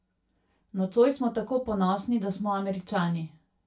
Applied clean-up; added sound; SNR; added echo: none; none; none; reverberation time 0.2 s.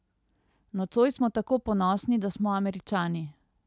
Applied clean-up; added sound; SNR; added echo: none; none; none; none.